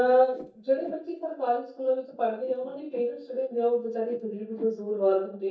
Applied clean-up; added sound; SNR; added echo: neural mask model DeepFilterNet 3.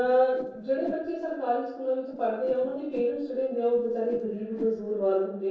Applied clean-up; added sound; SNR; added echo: neural separator model SepFormer DNS4.